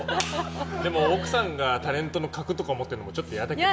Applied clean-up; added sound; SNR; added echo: none; Bowed string instrument; 11 dB; none.